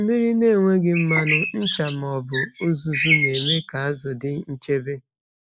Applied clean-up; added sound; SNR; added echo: neural mask model Resemble Enhance denoiser.